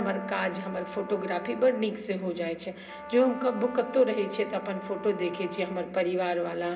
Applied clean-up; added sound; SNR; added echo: none; Brass instrument; 14 dB; reverberation time 0.2 s.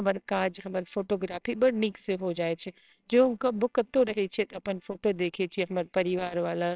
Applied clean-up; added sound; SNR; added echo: neural separator model SepFormer WHAMR!.